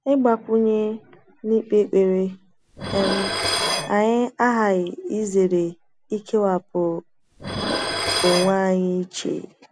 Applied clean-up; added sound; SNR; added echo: none; Dishes, pots, and pans; 7 dB; none.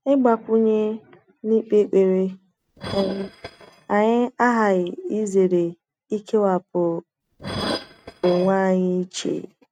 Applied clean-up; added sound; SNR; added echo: neural mask model RNNoise.